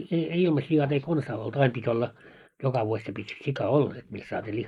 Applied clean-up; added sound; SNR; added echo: neural mask model Resemble Enhance denoiser.